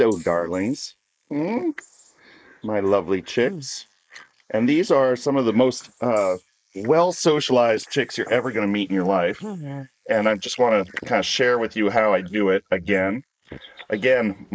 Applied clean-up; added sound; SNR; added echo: neural mask model Resemble Enhance denoiser.